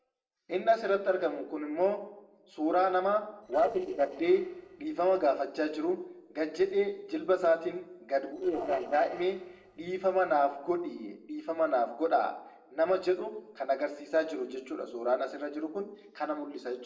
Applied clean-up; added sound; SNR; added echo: neural separator model SepFormer DNS4.